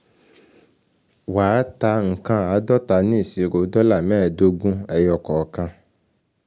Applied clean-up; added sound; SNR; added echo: none; none; none; none.